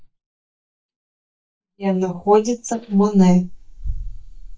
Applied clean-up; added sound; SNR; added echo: neural mask model DeepFilterNet 3.